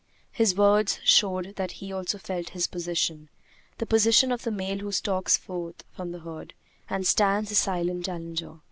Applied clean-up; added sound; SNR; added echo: none; none; none; none.